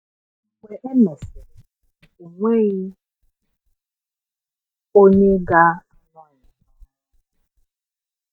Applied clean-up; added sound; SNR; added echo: neural mask model DeepFilterNet 3.